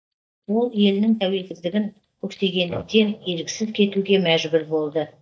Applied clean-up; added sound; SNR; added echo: neural mask model DeepFilterNet 3.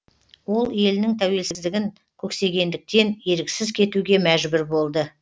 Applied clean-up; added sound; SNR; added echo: none; none; none; none.